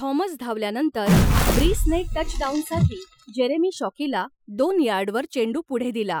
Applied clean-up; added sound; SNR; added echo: classical method Wiener filter.